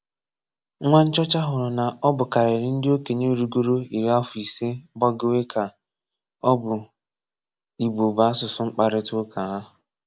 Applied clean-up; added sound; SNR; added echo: none; none; none; none.